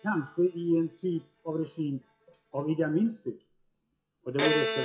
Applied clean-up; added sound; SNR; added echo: classical method WPE with log-MMSE.